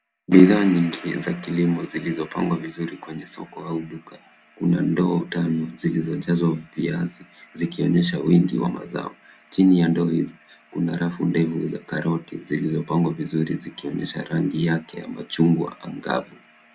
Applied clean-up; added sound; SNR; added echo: none; none; none; none.